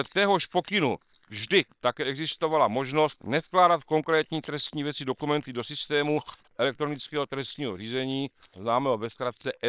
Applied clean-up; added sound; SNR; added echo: neural separator model SepFormer WHAM!.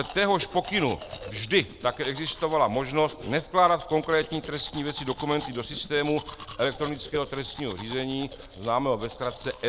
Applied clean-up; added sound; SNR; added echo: none; Domestic sounds, home sounds; 15 dB; none.